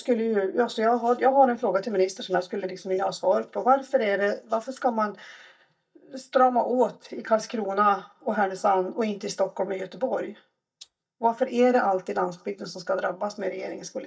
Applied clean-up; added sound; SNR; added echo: neural mask model DeepFilterNet 3.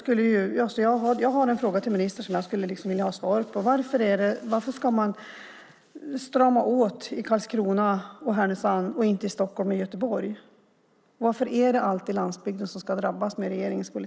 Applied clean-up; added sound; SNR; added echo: none; none; none; none.